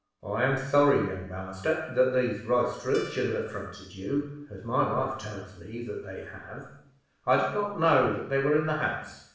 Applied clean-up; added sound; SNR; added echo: none; Guitar; 18 dB; reverberation time 0.7 s.